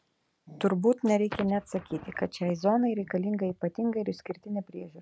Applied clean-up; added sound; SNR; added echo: none; none; none; none.